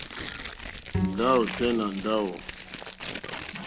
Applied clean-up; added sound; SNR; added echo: none; Bowed string instrument + Tearing; 5 dB; none.